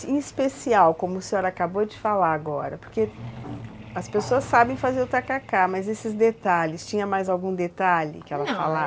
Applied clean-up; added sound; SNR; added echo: none; Truck; 19 dB; none.